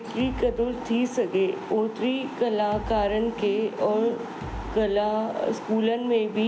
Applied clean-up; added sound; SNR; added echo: none; Bass drum; 15 dB; none.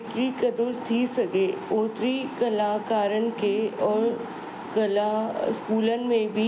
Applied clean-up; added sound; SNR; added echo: none; none; none; none.